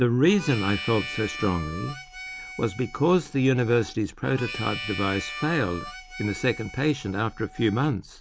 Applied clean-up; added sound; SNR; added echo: none; Harmonica; 12 dB; none.